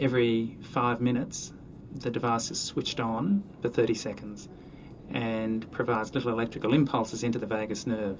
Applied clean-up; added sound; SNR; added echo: none; Subway, metro, underground; 18 dB; reverberation time 0.2 s.